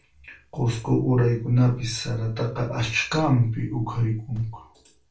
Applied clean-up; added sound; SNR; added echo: none; none; none; reverberation time 0.3 s.